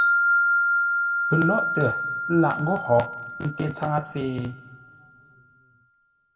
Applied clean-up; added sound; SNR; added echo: none; Wind chime; -1 dB; reverberation time 1.3 s.